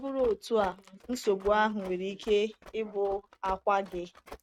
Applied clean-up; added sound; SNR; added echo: neural mask model RNNoise.